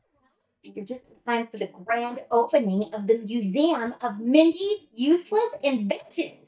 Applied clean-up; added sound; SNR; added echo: neural mask model DeepFilterNet 3.